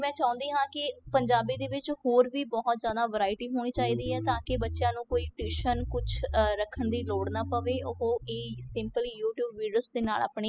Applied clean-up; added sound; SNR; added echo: classical method spectral subtraction.